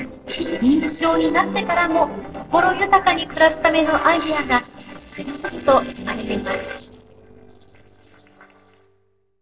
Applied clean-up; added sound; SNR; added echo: neural separator model SepFormer DNS4.